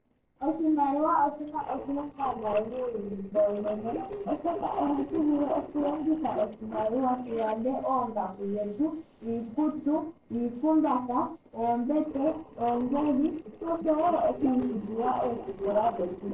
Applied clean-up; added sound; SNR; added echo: neural separator model SepFormer DNS4.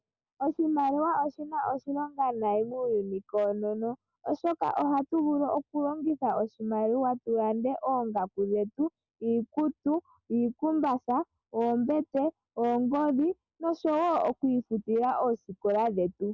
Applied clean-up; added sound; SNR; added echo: none; none; none; none.